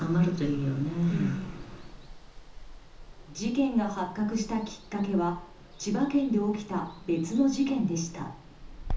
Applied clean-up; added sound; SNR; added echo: none; Water; 13 dB; reverberation time 0.7 s.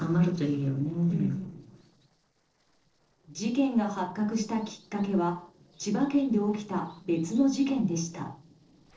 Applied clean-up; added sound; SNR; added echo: neural separator model SepFormer DNS4.